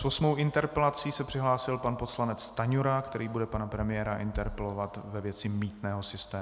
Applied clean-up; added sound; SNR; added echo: none; none; none; none.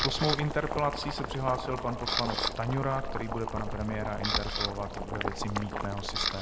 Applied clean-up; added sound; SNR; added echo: none; Boiling + Camera; 1 dB; none.